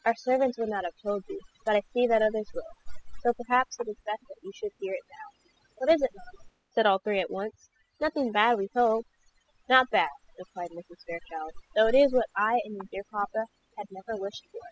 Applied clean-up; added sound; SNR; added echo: classical method spectral subtraction.